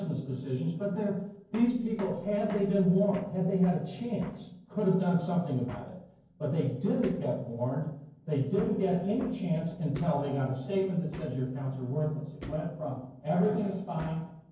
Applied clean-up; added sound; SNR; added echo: neural separator model SepFormer DNS4.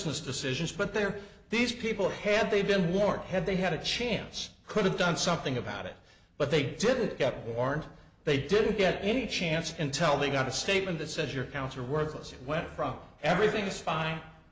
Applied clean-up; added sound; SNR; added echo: none; none; none; none.